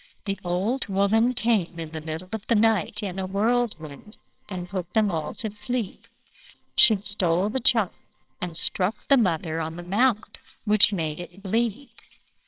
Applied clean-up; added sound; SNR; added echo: neural separator model SepFormer WHAMR!.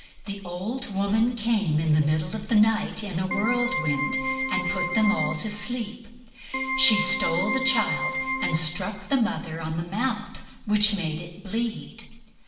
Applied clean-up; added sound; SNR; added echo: none; Keyboard (musical); 2 dB; reverberation time 1.0 s.